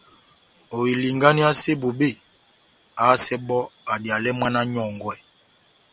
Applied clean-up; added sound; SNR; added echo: none; none; none; none.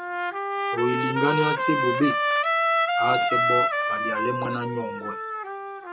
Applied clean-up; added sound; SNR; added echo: none; Trumpet; -4 dB; reverberation time 0.2 s.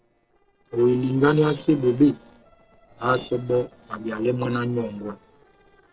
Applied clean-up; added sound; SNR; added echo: neural separator model SepFormer DNS4.